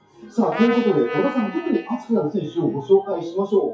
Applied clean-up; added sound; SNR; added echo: classical method WPE with log-MMSE.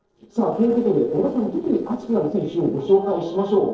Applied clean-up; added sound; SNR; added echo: neural separator model SepFormer DNS4.